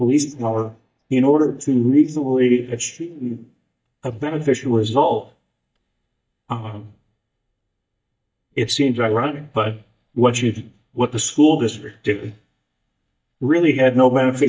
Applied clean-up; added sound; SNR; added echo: neural mask model DeepFilterNet 3.